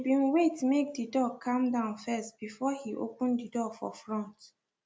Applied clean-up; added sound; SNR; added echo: none; none; none; none.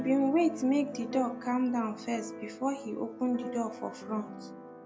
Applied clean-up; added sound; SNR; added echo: none; Keyboard (musical); 11 dB; none.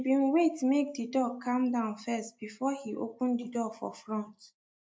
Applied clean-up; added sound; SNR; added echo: neural mask model Resemble Enhance denoiser.